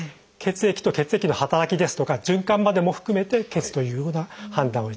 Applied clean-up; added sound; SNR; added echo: none; none; none; none.